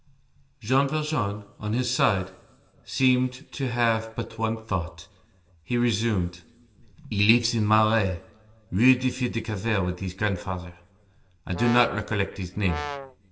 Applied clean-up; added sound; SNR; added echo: none; Brass instrument; 9 dB; reverberation time 0.8 s.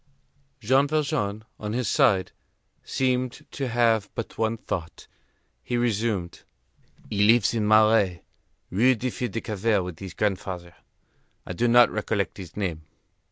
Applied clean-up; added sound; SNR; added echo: none; none; none; none.